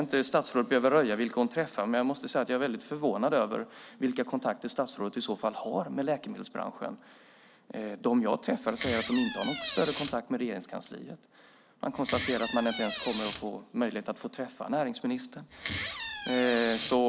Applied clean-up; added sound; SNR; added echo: none; Door; -4 dB; none.